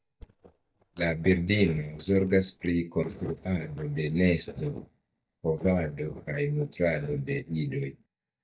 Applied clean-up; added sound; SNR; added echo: neural mask model DeepFilterNet 3.